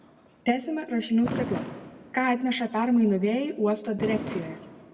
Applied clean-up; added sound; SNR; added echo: none; Fireworks; 12 dB; reverberation time 1.2 s.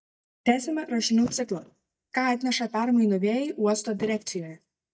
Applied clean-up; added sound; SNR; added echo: neural mask model DeepFilterNet 3.